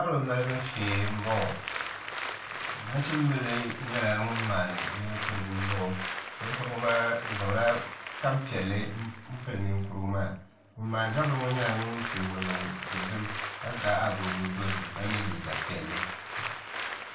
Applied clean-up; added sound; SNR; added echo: none; Applause; 5 dB; reverberation time 0.3 s.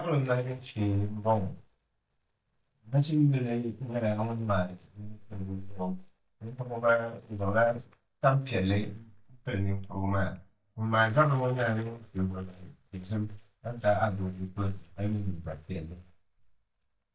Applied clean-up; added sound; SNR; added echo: neural mask model DeepFilterNet 3.